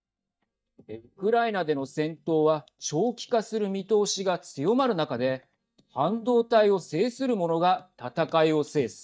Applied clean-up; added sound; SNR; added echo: neural mask model DeepFilterNet 3.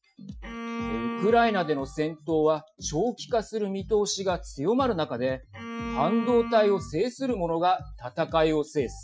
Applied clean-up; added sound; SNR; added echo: classical method Wiener filter.